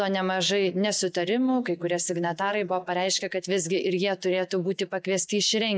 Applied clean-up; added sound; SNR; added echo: neural mask model DeepFilterNet 3.